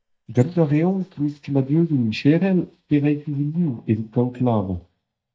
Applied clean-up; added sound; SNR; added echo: neural mask model DeepFilterNet 3.